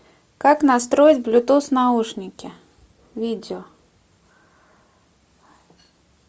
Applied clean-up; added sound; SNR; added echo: none; none; none; none.